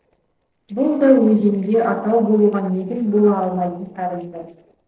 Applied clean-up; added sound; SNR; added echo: neural separator model SepFormer DNS4.